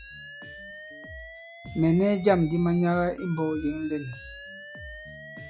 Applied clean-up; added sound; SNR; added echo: classical method log-MMSE.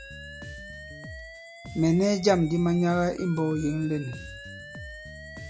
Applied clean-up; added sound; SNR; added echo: none; Bass guitar + Alarm; 14 dB; none.